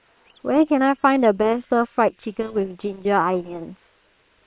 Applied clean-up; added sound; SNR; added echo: neural separator model SepFormer WHAM!.